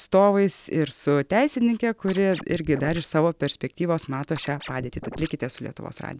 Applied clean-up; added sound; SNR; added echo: none; Scratching (performance technique); 14 dB; none.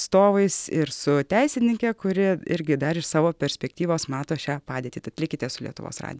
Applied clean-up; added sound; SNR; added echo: none; none; none; none.